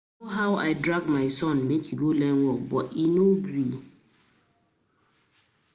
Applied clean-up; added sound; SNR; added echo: none; none; none; none.